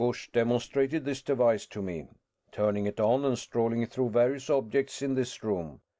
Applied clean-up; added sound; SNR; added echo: neural mask model Resemble Enhance denoiser.